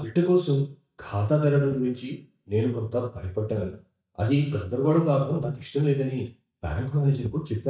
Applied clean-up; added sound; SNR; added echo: neural mask model DeepFilterNet 3.